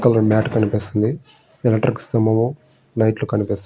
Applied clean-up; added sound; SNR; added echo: none; Gunshot, gunfire; 14 dB; none.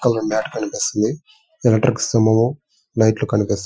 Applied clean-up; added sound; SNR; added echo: classical method Wiener filter.